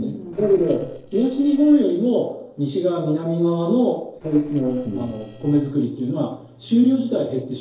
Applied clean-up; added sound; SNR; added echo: neural separator model SepFormer DNS4.